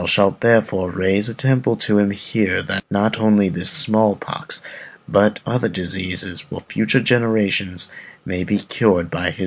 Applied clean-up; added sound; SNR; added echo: none; none; none; none.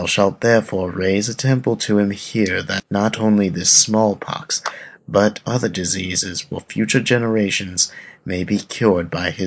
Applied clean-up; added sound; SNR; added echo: neural mask model Resemble Enhance denoiser.